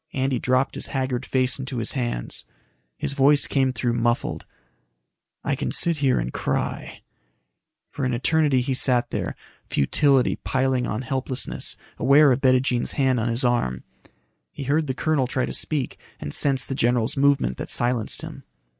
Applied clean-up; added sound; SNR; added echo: none; none; none; none.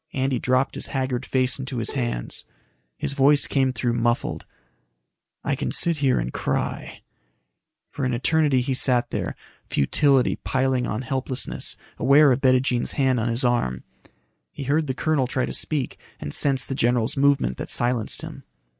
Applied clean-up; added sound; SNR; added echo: none; Bowed string instrument; 16 dB; none.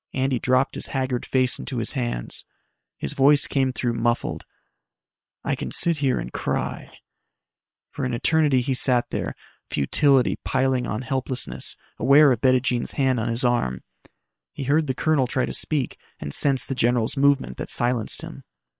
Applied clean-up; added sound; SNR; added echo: neural separator model SepFormer WHAM!.